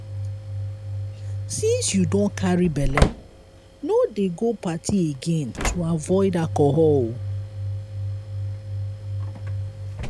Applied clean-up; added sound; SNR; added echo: none; Slam / Engine; 4 dB; none.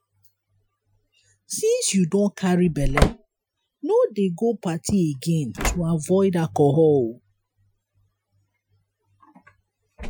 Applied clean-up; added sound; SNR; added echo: classical method Wiener filter.